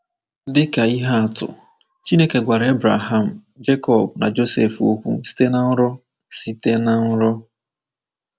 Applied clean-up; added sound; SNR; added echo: none; none; none; none.